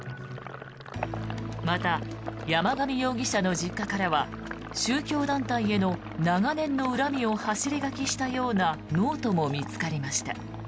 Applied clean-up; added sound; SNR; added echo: none; Sink (filling or washing); 15 dB; none.